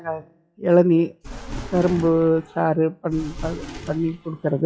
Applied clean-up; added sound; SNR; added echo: classical method WPE with log-MMSE.